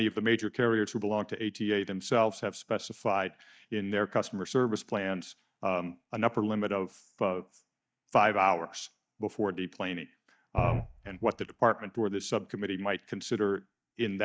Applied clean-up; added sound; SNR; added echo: neural mask model DeepFilterNet 3.